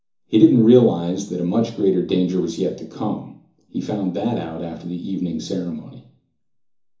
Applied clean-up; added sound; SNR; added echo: none; none; none; reverberation time 0.7 s.